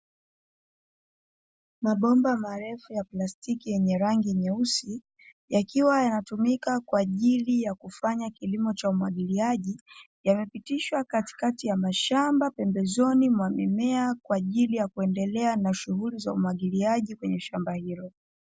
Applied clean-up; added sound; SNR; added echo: none; none; none; none.